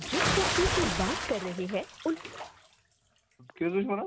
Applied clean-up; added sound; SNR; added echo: none; Bathtub (filling or washing) / Splash, splatter; 1 dB; none.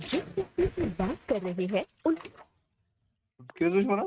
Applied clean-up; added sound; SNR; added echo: neural mask model RNNoise.